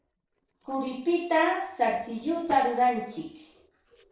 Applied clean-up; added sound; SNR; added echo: neural separator model SepFormer DNS4.